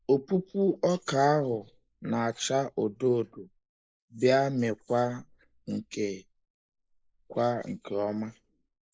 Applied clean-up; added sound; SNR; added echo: neural mask model Resemble Enhance denoiser.